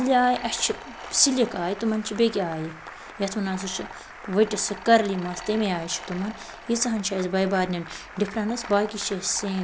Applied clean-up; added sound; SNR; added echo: none; Applause / Cheering + Mechanisms; 15 dB; none.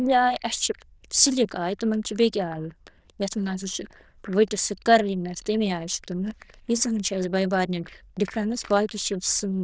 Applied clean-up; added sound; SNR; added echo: neural diffusion model UNIVERSE++.